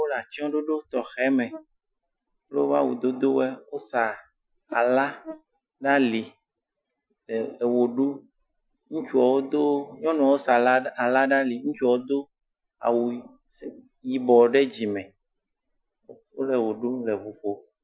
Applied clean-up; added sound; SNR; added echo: classical method Wiener filter.